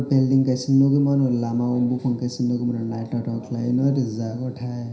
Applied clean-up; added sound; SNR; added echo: none; none; none; reverberation time 0.5 s.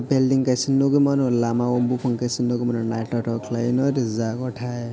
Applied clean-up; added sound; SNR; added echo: none; none; none; none.